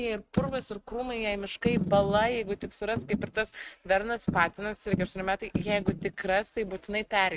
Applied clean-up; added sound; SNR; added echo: neural mask model RNNoise.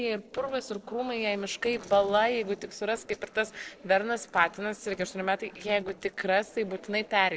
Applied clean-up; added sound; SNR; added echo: neural separator model SepFormer DNS4.